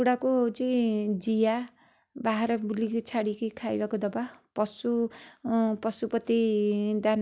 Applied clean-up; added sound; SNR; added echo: none; none; none; none.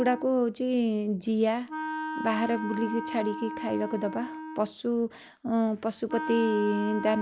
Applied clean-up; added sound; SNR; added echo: none; Wind instrument, woodwind instrument; 9 dB; none.